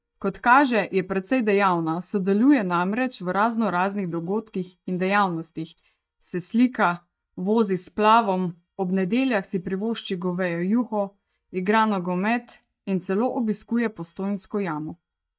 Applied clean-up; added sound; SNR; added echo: neural mask model DeepFilterNet 3.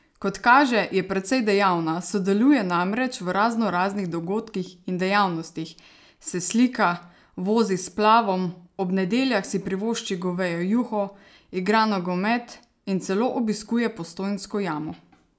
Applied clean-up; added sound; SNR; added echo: none; none; none; none.